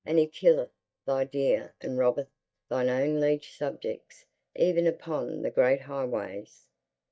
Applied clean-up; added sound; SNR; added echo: neural mask model DeepFilterNet 3.